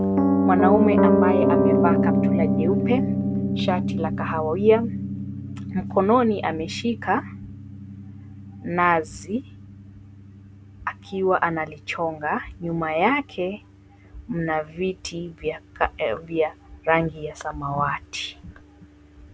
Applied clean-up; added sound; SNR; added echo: none; Piano; 0 dB; none.